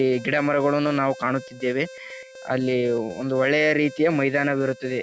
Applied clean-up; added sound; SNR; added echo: none; Alarm; 20 dB; none.